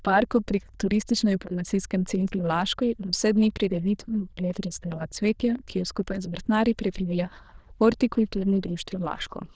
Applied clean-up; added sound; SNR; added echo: neural diffusion model UNIVERSE++.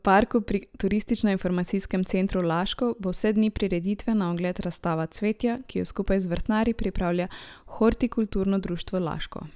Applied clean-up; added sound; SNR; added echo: none; none; none; none.